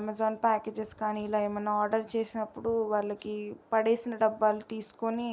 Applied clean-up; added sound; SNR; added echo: none; none; none; none.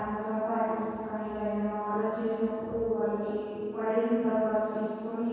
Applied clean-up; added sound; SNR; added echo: none; none; none; reverberation time 2.0 s.